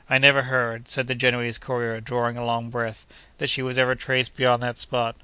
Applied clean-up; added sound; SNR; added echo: none; none; none; none.